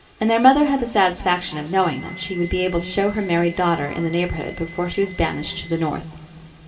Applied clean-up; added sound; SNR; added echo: none; Wind instrument, woodwind instrument; 20 dB; reverberation time 2.4 s.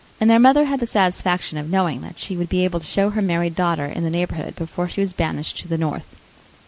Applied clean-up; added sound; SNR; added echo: none; none; none; none.